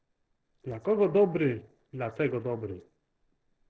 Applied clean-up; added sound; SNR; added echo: neural separator model SepFormer DNS4.